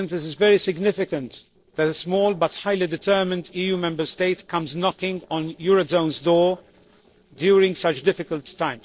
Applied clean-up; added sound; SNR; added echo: neural separator model SepFormer DNS4.